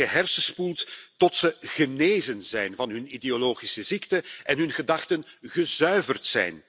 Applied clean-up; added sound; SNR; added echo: none; none; none; none.